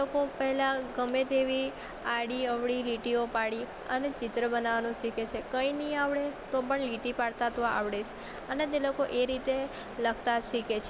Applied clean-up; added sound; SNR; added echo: none; none; none; none.